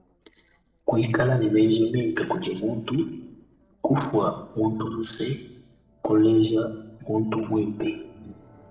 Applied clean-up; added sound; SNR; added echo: neural separator model SepFormer DNS4.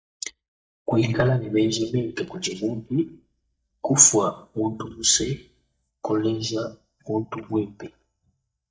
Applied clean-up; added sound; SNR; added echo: neural mask model DeepFilterNet 3.